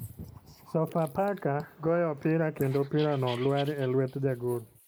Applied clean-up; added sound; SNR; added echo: neural mask model Resemble Enhance denoiser.